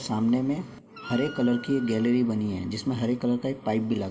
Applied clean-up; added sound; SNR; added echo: none; Wind instrument, woodwind instrument; 17 dB; reverberation time 0.4 s.